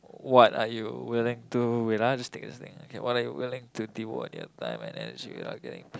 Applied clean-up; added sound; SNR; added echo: none; none; none; none.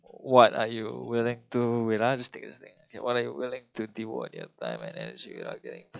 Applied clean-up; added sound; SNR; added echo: classical method log-MMSE.